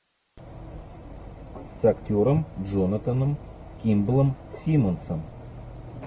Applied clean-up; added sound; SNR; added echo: none; none; none; none.